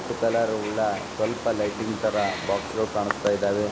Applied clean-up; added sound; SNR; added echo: none; Wild animals; 8 dB; none.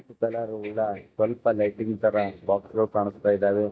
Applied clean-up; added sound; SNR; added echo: neural mask model DeepFilterNet 3.